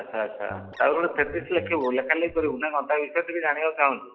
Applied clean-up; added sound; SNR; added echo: classical method log-MMSE.